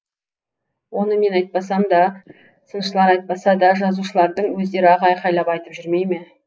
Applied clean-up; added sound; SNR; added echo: neural mask model Resemble Enhance denoiser.